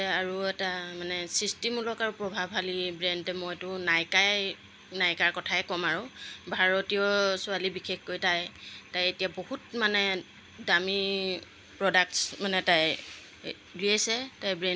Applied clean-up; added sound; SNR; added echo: none; none; none; none.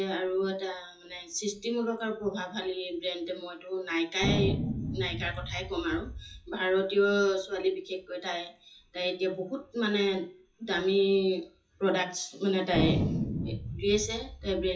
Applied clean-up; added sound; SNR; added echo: classical method WPE with log-MMSE.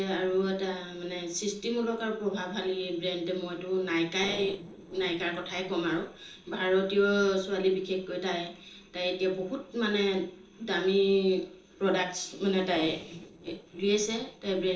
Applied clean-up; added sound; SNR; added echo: neural separator model SepFormer DNS4.